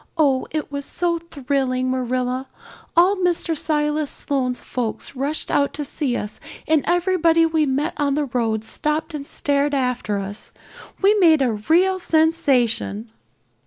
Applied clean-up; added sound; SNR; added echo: none; none; none; none.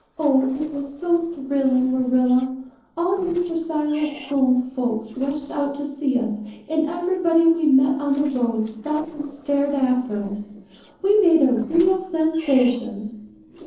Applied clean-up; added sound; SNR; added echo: neural separator model SepFormer DNS4.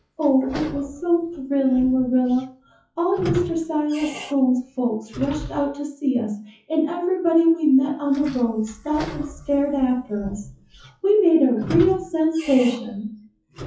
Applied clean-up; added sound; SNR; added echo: classical method WPE with log-MMSE.